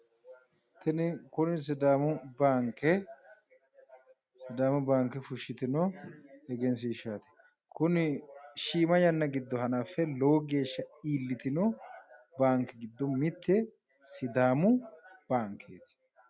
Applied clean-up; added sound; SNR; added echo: none; none; none; none.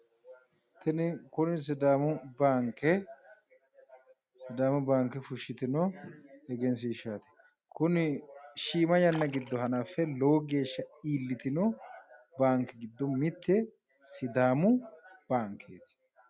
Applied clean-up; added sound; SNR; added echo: none; Fill (with liquid); 18 dB; none.